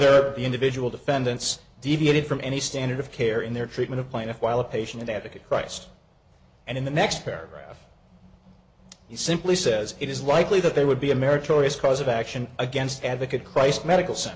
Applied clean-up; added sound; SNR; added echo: none; none; none; none.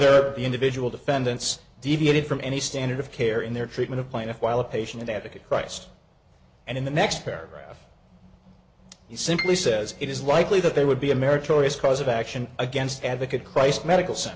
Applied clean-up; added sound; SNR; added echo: none; Piano; 13 dB; none.